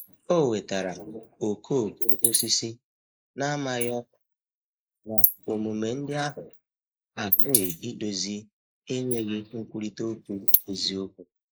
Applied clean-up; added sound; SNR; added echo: neural mask model Resemble Enhance denoiser.